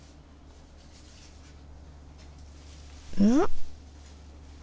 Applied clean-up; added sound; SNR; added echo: none; none; none; none.